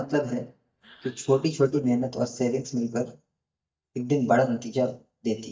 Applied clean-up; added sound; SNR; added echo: neural mask model DeepFilterNet 3.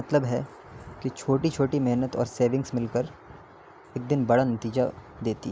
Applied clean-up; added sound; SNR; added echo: none; none; none; none.